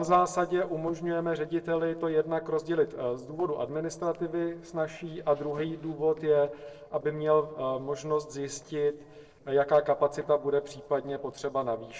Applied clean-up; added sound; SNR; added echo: neural separator model SepFormer DNS4.